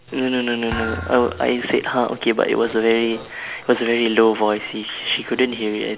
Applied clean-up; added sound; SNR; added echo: none; Thump, thud; 12 dB; none.